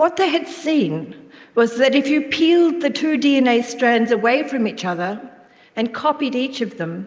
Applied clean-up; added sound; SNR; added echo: none; none; none; none.